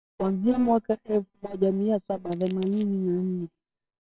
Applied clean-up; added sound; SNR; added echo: neural separator model SepFormer WHAMR!.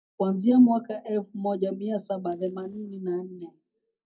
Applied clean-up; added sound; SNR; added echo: neural mask model DeepFilterNet 3.